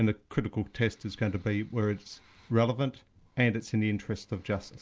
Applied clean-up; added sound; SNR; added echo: none; none; none; none.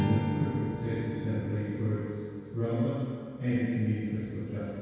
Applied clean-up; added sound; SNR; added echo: none; Strum; 6 dB; reverberation time 2.0 s.